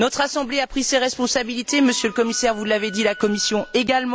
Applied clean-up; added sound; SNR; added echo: none; Wind instrument, woodwind instrument; 17 dB; none.